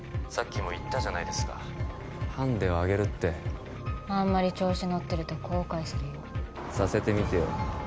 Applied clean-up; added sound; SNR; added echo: none; none; none; none.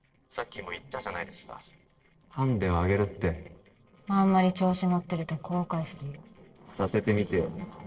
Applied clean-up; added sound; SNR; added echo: neural separator model SepFormer DNS4.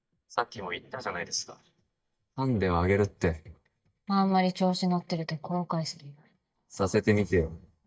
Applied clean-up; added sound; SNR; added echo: neural mask model DeepFilterNet 3.